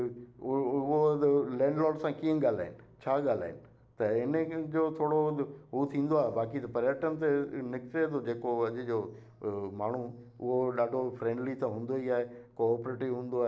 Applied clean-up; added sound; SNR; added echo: none; none; none; none.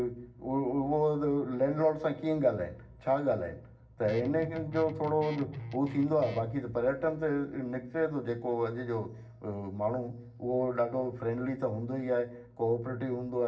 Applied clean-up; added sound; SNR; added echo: none; Guitar; 11 dB; reverberation time 0.4 s.